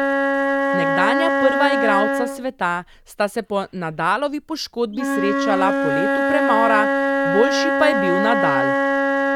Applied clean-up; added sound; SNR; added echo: none; Wind instrument, woodwind instrument; -2 dB; none.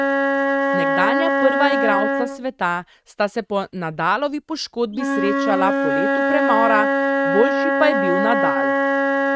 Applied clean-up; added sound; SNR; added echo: neural mask model RNNoise.